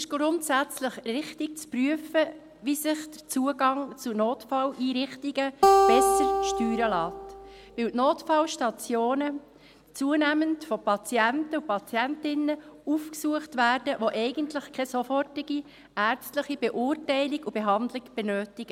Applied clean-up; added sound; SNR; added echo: none; Acoustic guitar; -3 dB; none.